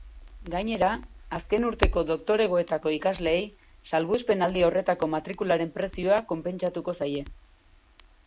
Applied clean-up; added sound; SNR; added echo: none; Crackle; 12 dB; none.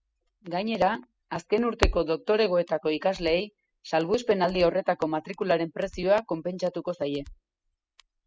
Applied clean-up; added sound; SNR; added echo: classical method spectral subtraction.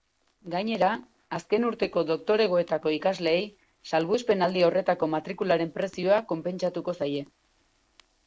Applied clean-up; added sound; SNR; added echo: neural separator model SepFormer DNS4.